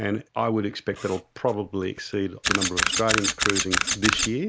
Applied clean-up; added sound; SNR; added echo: none; Camera; 0 dB; none.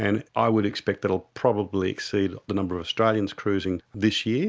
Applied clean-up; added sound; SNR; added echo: none; none; none; none.